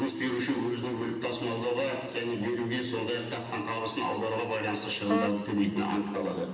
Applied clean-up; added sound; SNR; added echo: none; Wind instrument, woodwind instrument; 5 dB; reverberation time 2.4 s.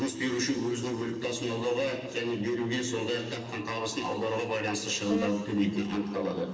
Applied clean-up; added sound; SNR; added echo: neural separator model SepFormer DNS4.